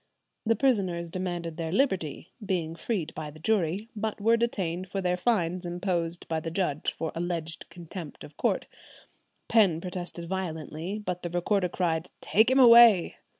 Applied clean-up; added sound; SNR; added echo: none; none; none; none.